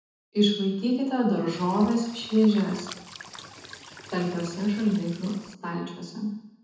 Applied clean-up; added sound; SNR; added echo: none; Cricket / Water; 18 dB; reverberation time 0.9 s.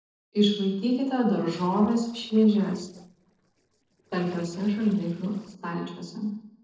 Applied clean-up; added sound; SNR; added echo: neural separator model SepFormer DNS4.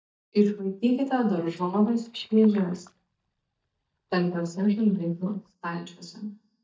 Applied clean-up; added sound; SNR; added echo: neural mask model DeepFilterNet 3.